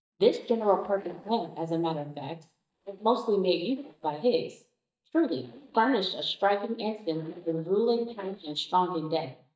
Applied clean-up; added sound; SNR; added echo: neural mask model DeepFilterNet 3.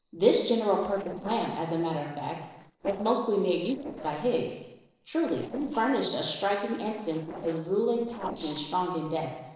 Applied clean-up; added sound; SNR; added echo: neural separator model SepFormer DNS4.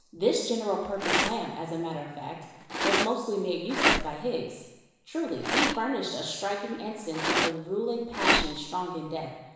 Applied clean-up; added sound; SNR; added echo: none; Rattle; 0 dB; reverberation time 1.0 s.